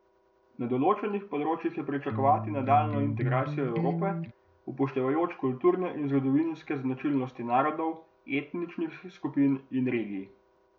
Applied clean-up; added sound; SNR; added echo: none; Electric guitar; 2 dB; none.